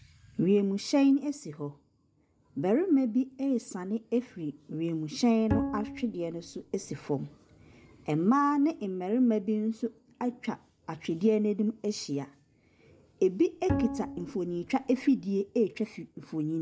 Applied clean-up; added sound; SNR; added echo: none; Bowed string instrument; 6 dB; none.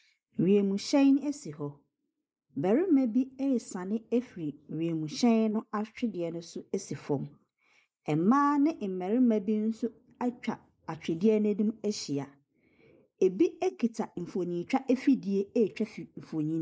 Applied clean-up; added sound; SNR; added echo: neural mask model Resemble Enhance denoiser.